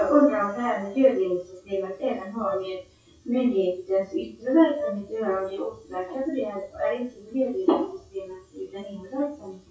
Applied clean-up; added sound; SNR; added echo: classical method WPE with log-MMSE.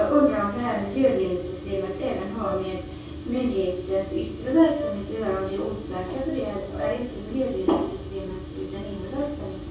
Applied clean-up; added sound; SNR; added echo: none; Brass instrument; 12 dB; reverberation time 0.6 s.